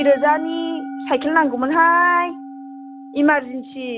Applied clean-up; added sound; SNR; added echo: none; Musical instrument; 12 dB; none.